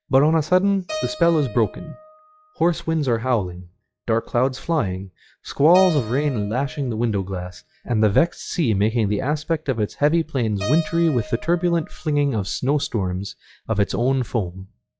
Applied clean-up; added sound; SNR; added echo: classical method log-MMSE.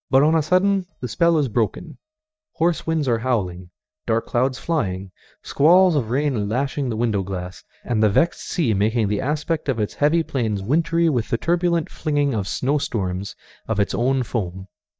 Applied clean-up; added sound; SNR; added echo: neural mask model DeepFilterNet 3.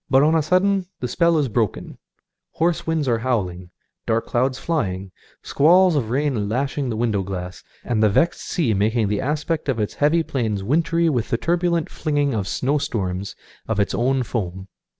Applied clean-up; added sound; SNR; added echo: none; none; none; none.